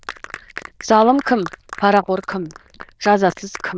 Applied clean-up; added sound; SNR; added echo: neural diffusion model UNIVERSE++.